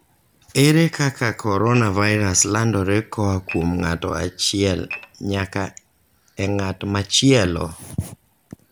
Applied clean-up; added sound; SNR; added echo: none; Dishes, pots, and pans / Glass; 13 dB; none.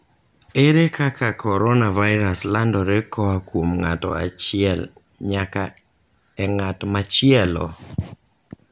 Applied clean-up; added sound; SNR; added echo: none; none; none; none.